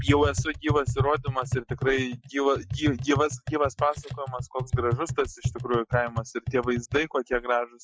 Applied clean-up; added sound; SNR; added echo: classical method Wiener filter.